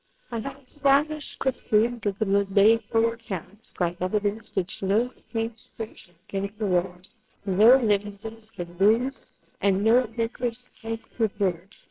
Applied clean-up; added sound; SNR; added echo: neural separator model SepFormer WHAMR!.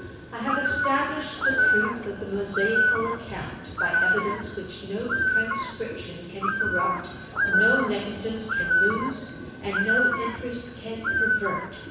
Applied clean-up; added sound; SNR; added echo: none; Bird; -5 dB; reverberation time 1.1 s.